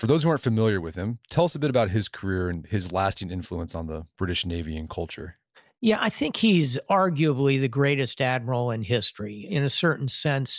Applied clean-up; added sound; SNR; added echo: none; none; none; none.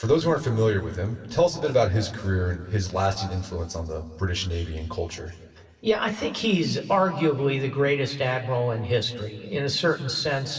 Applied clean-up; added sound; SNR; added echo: none; none; none; reverberation time 2.2 s.